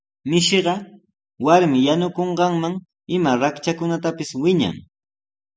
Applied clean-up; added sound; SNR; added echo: none; none; none; none.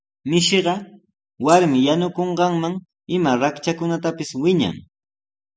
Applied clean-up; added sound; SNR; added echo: none; Rattle (instrument); 15 dB; none.